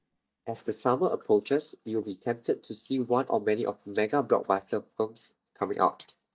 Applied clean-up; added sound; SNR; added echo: neural mask model DeepFilterNet 3.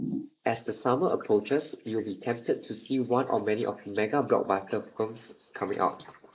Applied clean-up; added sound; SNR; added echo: neural mask model Resemble Enhance denoiser.